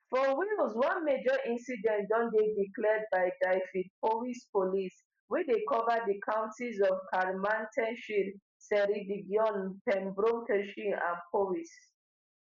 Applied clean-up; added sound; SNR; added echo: none; none; none; none.